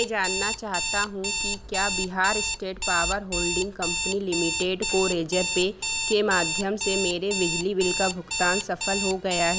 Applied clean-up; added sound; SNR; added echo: none; Alarm; 2 dB; none.